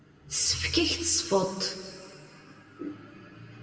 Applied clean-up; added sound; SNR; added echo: none; none; none; reverberation time 1.8 s.